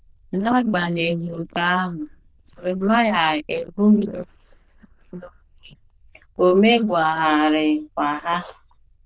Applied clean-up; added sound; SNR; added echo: neural diffusion model UNIVERSE++.